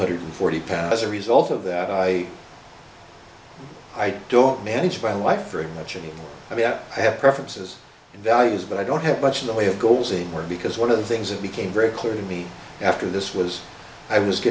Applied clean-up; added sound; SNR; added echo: none; none; none; none.